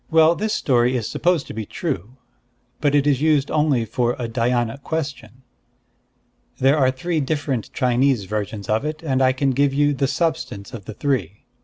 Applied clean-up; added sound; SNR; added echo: none; none; none; none.